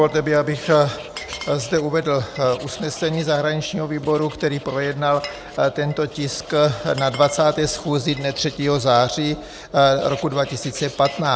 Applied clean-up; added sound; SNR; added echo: none; Glass + Writing; 19 dB; none.